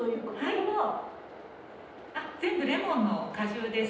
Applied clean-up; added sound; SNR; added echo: none; Train; 15 dB; reverberation time 0.9 s.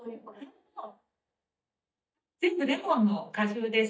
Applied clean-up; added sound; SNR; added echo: neural mask model DeepFilterNet 3.